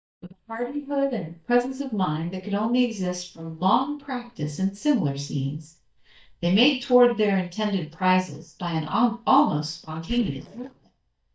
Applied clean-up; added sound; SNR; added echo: neural mask model DeepFilterNet 3.